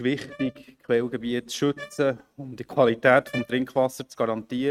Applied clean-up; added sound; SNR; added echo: neural mask model RNNoise.